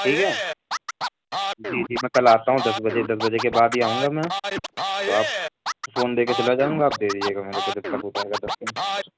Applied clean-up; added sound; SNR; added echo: none; Scratching (performance technique); 5 dB; none.